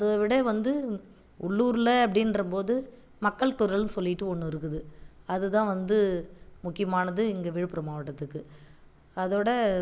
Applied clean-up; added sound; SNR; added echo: none; none; none; none.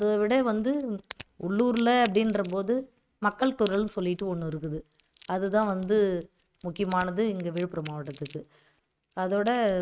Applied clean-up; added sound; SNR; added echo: neural mask model RNNoise.